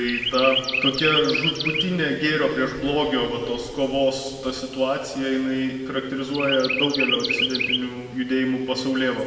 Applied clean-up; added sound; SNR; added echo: none; Chirp, tweet; 5 dB; reverberation time 1.9 s.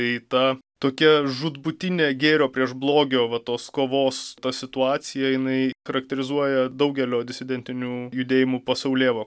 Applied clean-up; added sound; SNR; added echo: none; none; none; none.